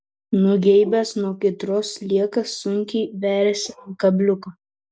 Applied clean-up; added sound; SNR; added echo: none; none; none; none.